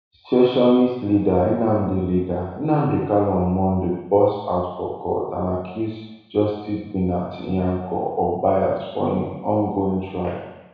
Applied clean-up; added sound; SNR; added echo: none; none; none; reverberation time 1.1 s.